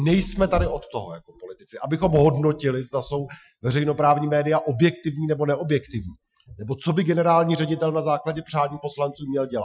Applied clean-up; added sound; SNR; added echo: classical method Wiener filter.